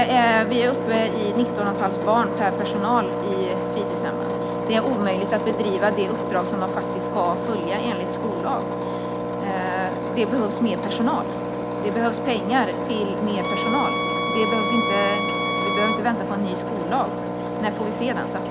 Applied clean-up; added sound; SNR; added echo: none; Engine + Bowed string instrument; 1 dB; none.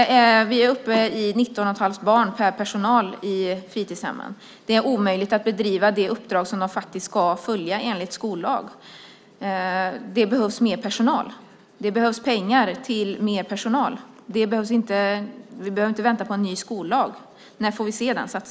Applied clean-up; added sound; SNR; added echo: none; none; none; none.